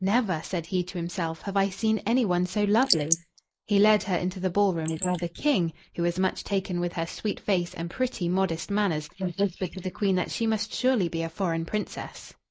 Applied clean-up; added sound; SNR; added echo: neural mask model Resemble Enhance denoiser.